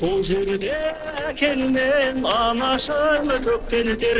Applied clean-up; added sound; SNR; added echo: neural separator model SepFormer DNS4.